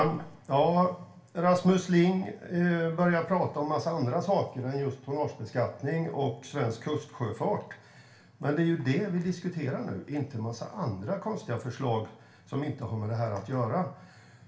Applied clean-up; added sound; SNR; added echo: none; none; none; reverberation time 0.3 s.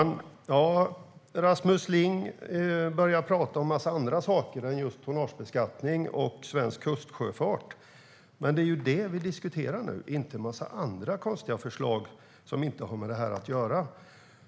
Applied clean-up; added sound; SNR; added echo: none; none; none; none.